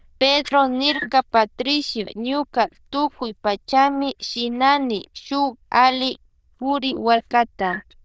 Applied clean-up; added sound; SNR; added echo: neural diffusion model UNIVERSE++.